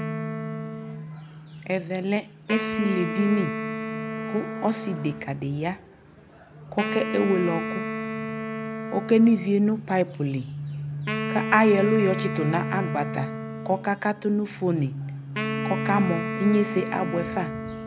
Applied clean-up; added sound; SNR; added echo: none; Wind instrument, woodwind instrument; 7 dB; none.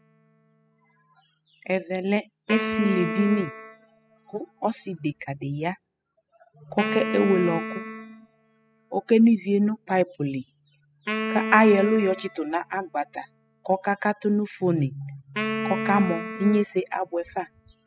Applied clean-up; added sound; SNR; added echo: classical method spectral subtraction.